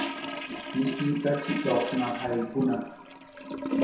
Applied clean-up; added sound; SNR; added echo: none; Toilet flush / Gurgling; 5 dB; reverberation time 0.7 s.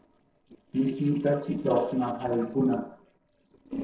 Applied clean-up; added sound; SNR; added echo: neural separator model SepFormer DNS4.